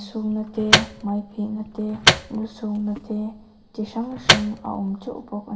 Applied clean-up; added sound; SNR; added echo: none; Microwave oven; -4 dB; reverberation time 1.0 s.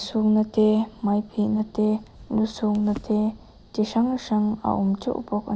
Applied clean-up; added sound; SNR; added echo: none; none; none; none.